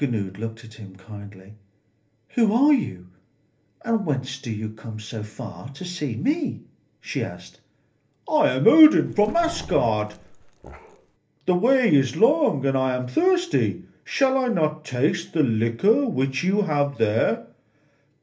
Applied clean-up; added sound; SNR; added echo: none; Growling; 16 dB; reverberation time 0.3 s.